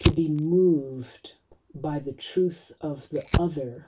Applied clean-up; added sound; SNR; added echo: none; Fire; 4 dB; reverberation time 0.2 s.